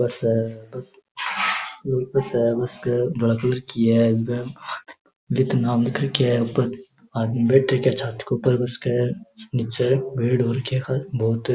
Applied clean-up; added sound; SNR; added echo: none; none; none; none.